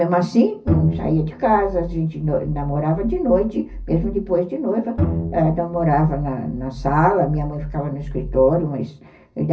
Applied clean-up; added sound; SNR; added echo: none; Bowed string instrument; 8 dB; reverberation time 0.4 s.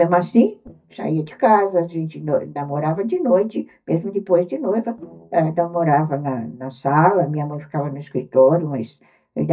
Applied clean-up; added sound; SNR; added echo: neural mask model DeepFilterNet 3.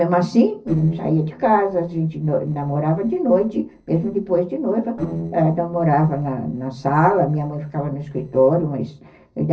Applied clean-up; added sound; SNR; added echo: neural separator model SepFormer DNS4.